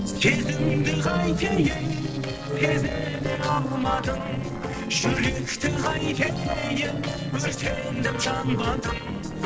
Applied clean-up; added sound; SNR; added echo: neural separator model SepFormer DNS4.